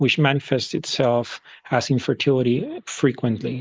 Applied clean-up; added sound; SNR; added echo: neural mask model Resemble Enhance denoiser.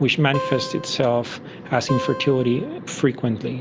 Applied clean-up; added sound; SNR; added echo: none; Acoustic guitar; 10 dB; none.